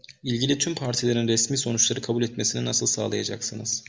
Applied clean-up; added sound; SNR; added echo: none; none; none; none.